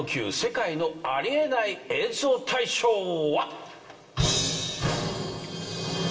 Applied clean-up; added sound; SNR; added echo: none; none; none; reverberation time 2.0 s.